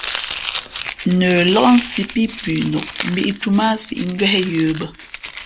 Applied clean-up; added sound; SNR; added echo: none; Domestic sounds, home sounds; 11 dB; none.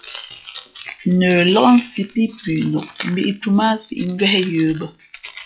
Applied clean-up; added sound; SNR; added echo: classical method log-MMSE.